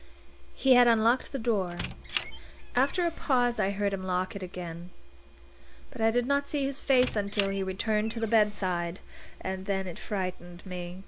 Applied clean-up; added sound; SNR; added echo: none; Squeak; 9 dB; none.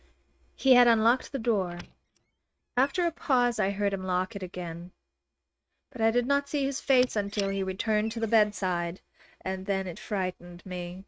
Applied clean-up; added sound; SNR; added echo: neural mask model RNNoise.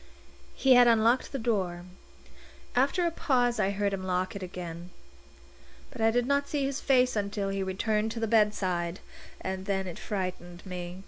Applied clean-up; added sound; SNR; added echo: none; none; none; none.